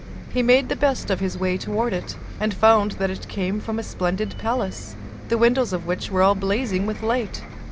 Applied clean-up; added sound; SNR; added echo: none; Bus; 11 dB; none.